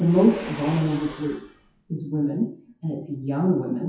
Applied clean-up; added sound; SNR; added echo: classical method WPE with log-MMSE.